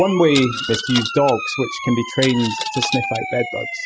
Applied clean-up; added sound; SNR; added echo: classical method spectral subtraction.